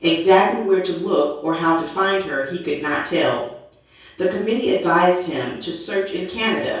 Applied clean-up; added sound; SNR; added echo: none; none; none; reverberation time 0.6 s.